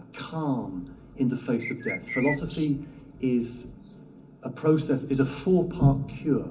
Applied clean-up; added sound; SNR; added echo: none; Bird; 12 dB; reverberation time 0.3 s.